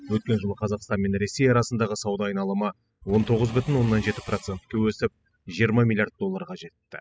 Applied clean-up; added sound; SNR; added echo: classical method spectral subtraction.